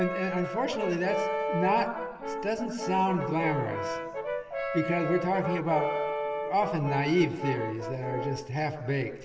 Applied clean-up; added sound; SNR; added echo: none; Brass instrument; 4 dB; reverberation time 1.9 s.